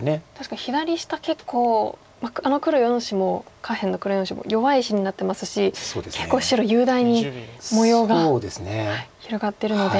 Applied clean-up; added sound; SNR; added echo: none; none; none; none.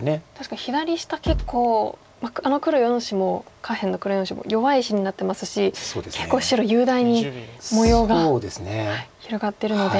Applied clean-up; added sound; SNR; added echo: none; Bass drum; 6 dB; none.